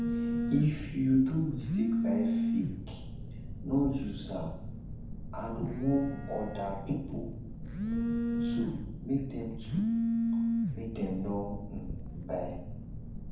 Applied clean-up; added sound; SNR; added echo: none; Telephone; -1 dB; reverberation time 0.9 s.